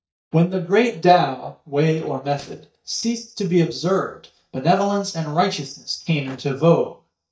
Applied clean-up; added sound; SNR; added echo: neural mask model DeepFilterNet 3.